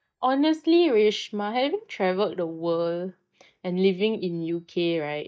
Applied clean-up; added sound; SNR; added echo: neural mask model DeepFilterNet 3.